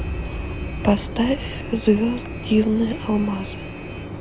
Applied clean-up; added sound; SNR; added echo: none; Alarm + Mechanisms; 7 dB; none.